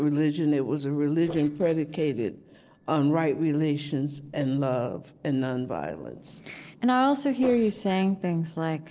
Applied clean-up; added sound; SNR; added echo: neural separator model SepFormer DNS4.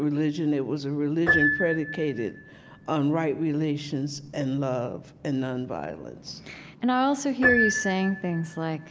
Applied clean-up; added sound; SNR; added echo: none; Piano; 5 dB; none.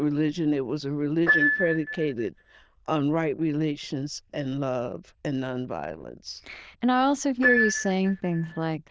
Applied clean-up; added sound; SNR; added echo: neural diffusion model UNIVERSE++.